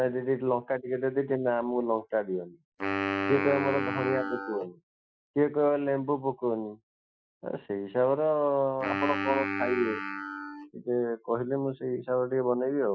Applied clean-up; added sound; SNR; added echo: classical method Wiener filter.